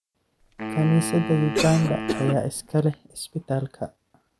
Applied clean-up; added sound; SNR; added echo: none; Wind instrument, woodwind instrument + Cough; 6 dB; none.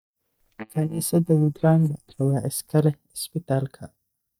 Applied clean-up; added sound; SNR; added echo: neural mask model DeepFilterNet 3.